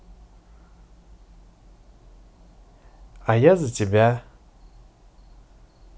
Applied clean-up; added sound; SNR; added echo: none; none; none; none.